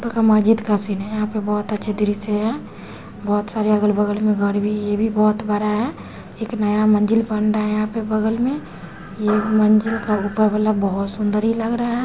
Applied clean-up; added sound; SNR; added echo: none; none; none; none.